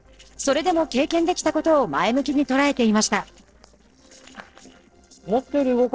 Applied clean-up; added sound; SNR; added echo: neural separator model SepFormer DNS4.